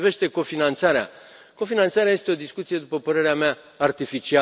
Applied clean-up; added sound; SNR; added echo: none; none; none; none.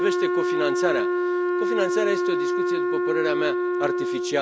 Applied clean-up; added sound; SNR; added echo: none; Wind instrument, woodwind instrument; -5 dB; none.